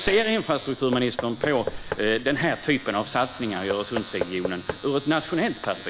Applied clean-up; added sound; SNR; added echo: none; Knock / Wood + Domestic sounds, home sounds; 10 dB; none.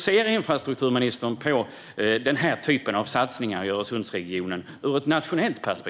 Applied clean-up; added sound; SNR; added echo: none; none; none; none.